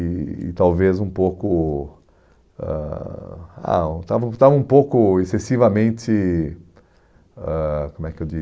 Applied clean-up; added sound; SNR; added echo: none; none; none; none.